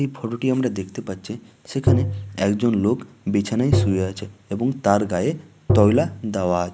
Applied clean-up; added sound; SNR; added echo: none; Tap; 0 dB; none.